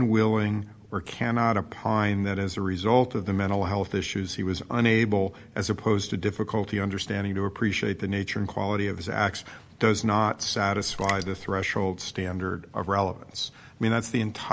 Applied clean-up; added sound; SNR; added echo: none; Raindrop; 11 dB; none.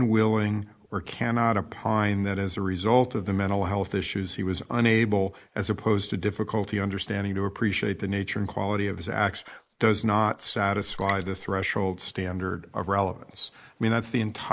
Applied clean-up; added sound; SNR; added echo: neural mask model Resemble Enhance denoiser.